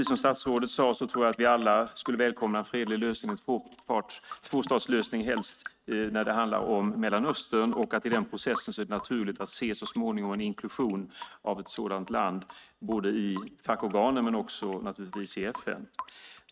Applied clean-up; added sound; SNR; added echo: neural mask model RNNoise.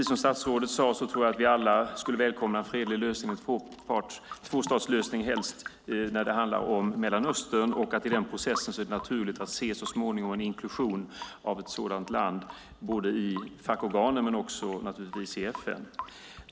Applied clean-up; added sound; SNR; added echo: none; Drip / Sink (filling or washing) / Water tap, faucet; 16 dB; none.